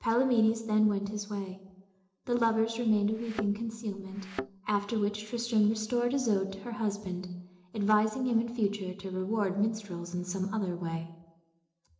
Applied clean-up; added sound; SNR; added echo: neural separator model SepFormer DNS4.